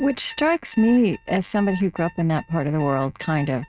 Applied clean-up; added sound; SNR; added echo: neural mask model RNNoise.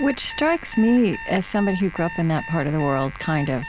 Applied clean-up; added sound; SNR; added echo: none; Alarm; 13 dB; none.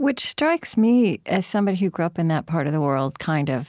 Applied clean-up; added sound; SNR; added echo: none; none; none; none.